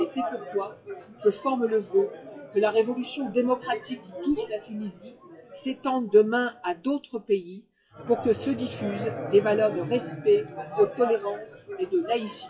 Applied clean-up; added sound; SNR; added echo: classical method WPE with log-MMSE.